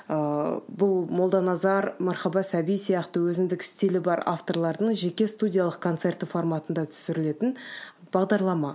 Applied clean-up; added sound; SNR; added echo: none; none; none; none.